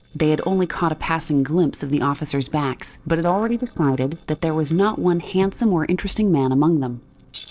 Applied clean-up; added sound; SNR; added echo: neural separator model SepFormer DNS4.